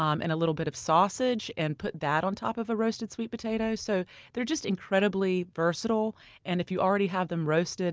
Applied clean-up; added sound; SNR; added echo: none; none; none; none.